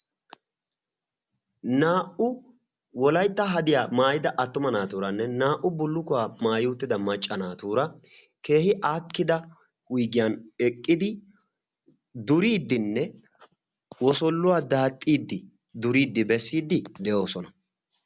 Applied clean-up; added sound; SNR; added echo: none; none; none; none.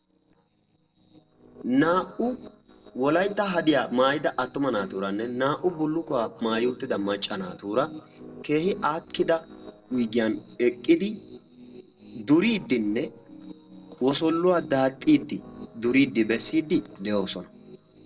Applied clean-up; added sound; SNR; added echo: neural separator model SepFormer DNS4.